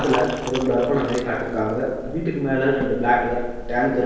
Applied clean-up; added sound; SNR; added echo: none; Liquid; 11 dB; reverberation time 1.2 s.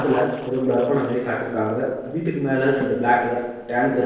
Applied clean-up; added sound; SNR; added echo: neural separator model SepFormer DNS4.